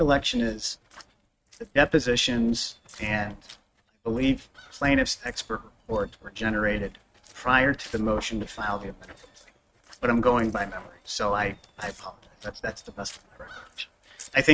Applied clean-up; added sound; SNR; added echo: neural mask model RNNoise.